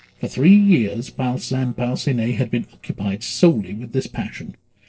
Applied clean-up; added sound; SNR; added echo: neural separator model SepFormer DNS4.